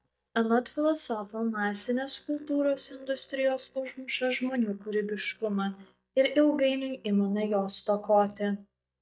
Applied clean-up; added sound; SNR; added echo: neural mask model DeepFilterNet 3.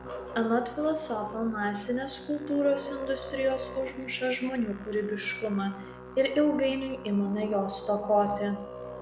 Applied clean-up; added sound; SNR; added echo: none; Musical instrument; 12 dB; none.